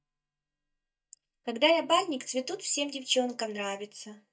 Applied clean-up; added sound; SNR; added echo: neural mask model DeepFilterNet 3.